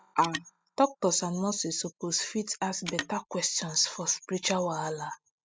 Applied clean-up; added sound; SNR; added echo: classical method spectral subtraction.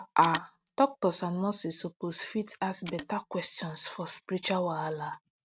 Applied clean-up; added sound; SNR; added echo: neural mask model RNNoise.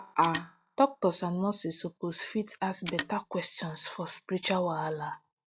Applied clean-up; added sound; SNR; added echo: classical method log-MMSE.